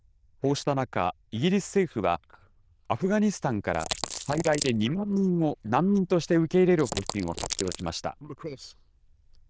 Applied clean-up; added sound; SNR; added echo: neural diffusion model UNIVERSE++.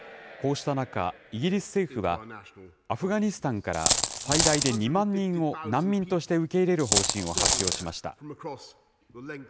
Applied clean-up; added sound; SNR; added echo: none; Coin (dropping); -3 dB; none.